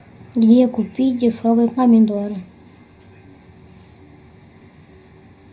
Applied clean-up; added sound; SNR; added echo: none; none; none; reverberation time 0.4 s.